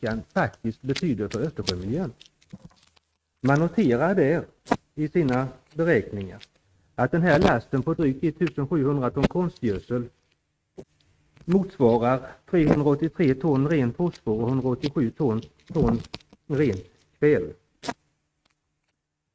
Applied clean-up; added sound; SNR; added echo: neural mask model RNNoise.